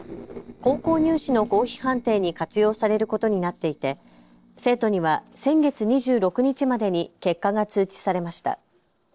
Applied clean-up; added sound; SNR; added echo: neural separator model SepFormer DNS4.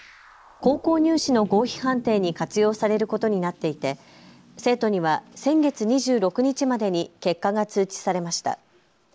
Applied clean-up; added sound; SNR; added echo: neural mask model Resemble Enhance denoiser.